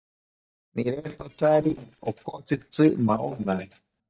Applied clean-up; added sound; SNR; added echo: neural mask model DeepFilterNet 3.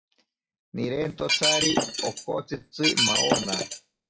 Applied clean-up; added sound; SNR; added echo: classical method WPE with log-MMSE.